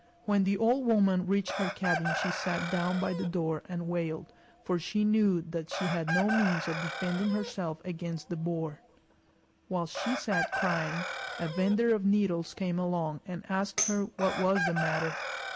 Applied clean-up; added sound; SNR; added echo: none; Chicken, rooster + Tambourine; 7 dB; none.